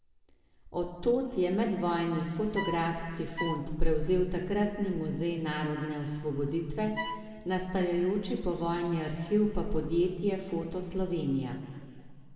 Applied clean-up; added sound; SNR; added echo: none; Bowed string instrument; 10 dB; reverberation time 2.0 s.